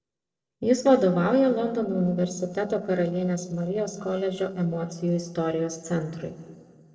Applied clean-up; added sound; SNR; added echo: neural separator model SepFormer DNS4.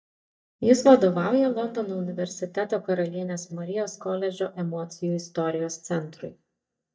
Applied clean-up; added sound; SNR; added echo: neural mask model DeepFilterNet 3.